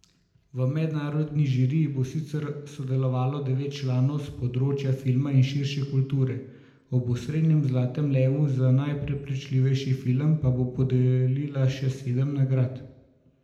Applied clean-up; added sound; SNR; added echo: none; none; none; reverberation time 0.8 s.